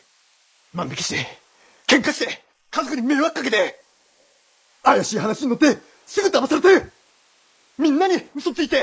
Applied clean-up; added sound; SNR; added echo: neural mask model Resemble Enhance denoiser.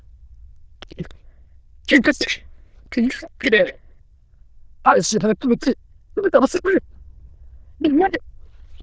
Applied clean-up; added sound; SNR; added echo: neural diffusion model UNIVERSE++.